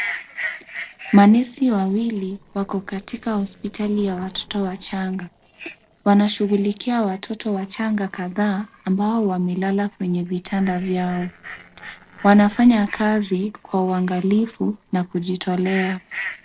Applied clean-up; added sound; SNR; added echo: neural separator model SepFormer DNS4.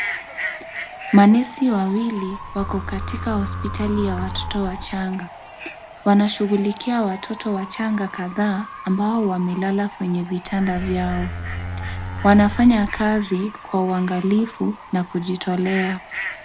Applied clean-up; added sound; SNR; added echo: none; Bird / Fowl + Livestock, farm animals, working animals; 10 dB; none.